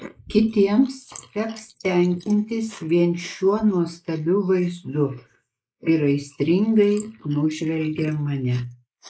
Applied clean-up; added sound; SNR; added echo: neural mask model Resemble Enhance denoiser.